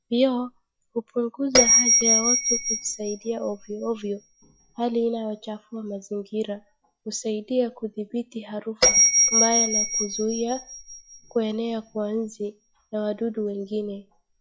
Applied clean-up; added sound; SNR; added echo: classical method log-MMSE.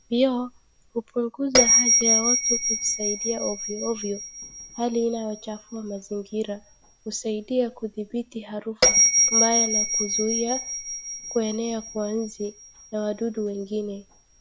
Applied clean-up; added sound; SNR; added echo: none; Bell; -2 dB; none.